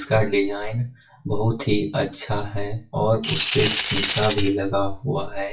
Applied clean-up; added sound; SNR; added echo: classical method WPE with log-MMSE.